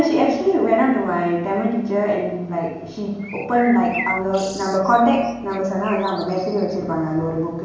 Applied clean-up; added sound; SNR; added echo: none; Bird; 14 dB; reverberation time 0.9 s.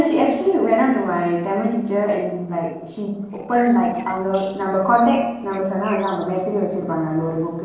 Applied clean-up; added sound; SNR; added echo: neural separator model SepFormer DNS4.